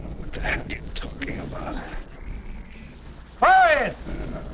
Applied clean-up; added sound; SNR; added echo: neural separator model SepFormer DNS4.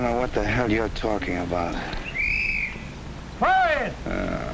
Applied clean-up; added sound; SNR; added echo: none; Boom + Bird vocalization, bird call, bird song; 12 dB; none.